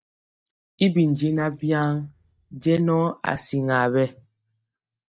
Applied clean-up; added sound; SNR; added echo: neural mask model DeepFilterNet 3.